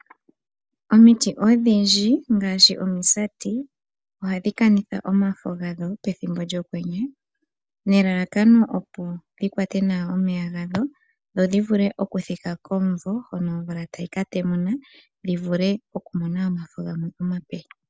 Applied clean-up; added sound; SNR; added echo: none; none; none; none.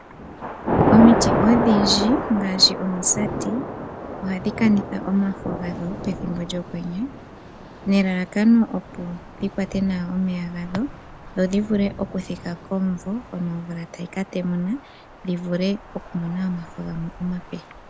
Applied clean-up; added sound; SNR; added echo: none; Thunder / Rain; 5 dB; none.